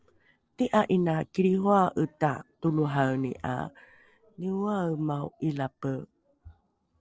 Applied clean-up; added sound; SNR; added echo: neural separator model SepFormer DNS4.